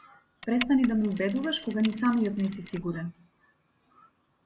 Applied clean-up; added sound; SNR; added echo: none; Mechanisms; 13 dB; none.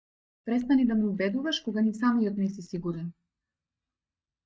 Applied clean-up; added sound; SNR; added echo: neural mask model DeepFilterNet 3.